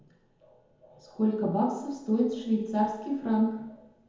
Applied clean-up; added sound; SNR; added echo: none; none; none; reverberation time 0.9 s.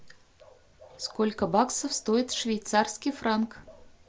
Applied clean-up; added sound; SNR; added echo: none; none; none; none.